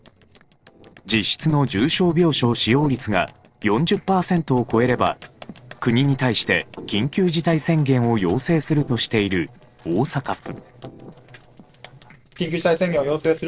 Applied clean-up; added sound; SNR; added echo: neural separator model SepFormer DNS4.